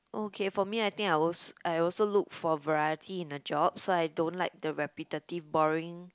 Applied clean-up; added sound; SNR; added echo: none; none; none; none.